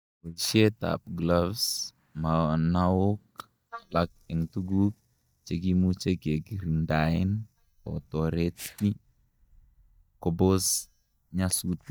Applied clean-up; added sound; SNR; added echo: neural mask model DeepFilterNet 3.